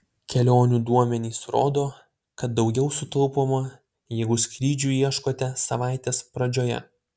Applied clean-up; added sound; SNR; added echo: none; none; none; none.